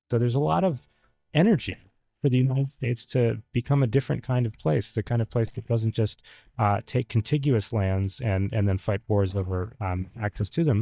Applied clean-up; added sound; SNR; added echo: neural mask model DeepFilterNet 3.